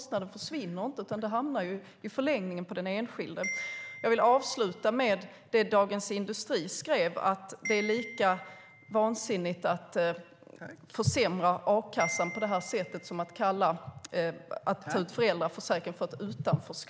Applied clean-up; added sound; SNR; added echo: none; Marimba, xylophone; 14 dB; none.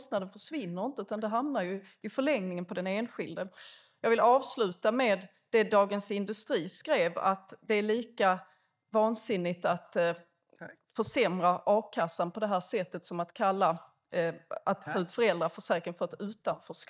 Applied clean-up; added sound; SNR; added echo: neural mask model DeepFilterNet 3.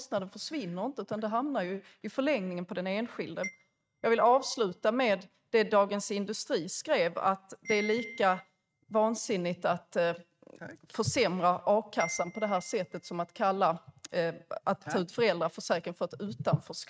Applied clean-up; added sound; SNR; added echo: neural mask model RNNoise.